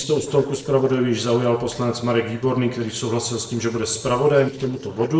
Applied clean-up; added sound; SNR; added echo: neural separator model SepFormer DNS4.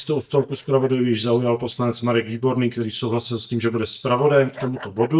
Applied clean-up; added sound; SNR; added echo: neural mask model DeepFilterNet 3.